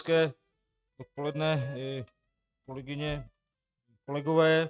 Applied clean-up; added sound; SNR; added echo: neural mask model RNNoise.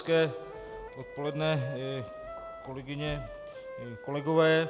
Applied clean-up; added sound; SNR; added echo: none; Wind instrument, woodwind instrument; 13 dB; none.